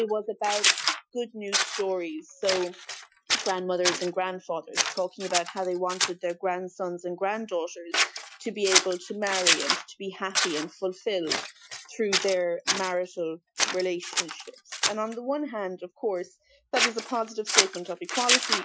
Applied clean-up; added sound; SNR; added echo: classical method Wiener filter.